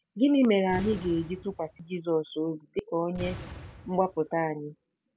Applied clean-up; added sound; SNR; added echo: none; Boom; 15 dB; none.